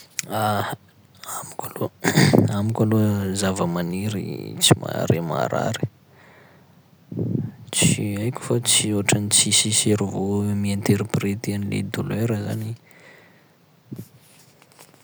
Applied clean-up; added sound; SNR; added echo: none; none; none; none.